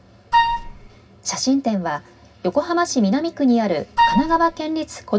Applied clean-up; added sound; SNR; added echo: none; Wind instrument, woodwind instrument; -1 dB; reverberation time 0.4 s.